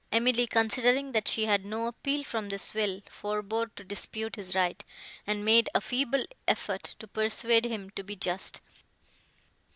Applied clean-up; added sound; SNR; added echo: none; none; none; none.